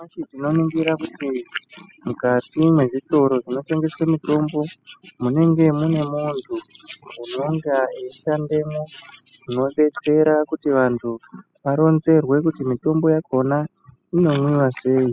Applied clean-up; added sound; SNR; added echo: classical method spectral subtraction.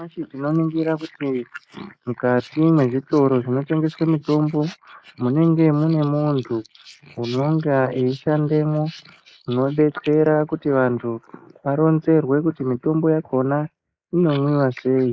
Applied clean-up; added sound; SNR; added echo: neural mask model Resemble Enhance denoiser.